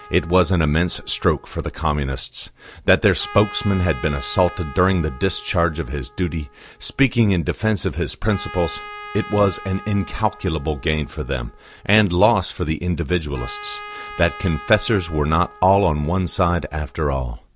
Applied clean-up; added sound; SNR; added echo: none; Trumpet; 18 dB; none.